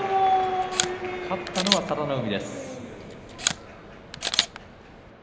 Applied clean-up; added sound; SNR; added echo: none; Camera; 3 dB; reverberation time 2.1 s.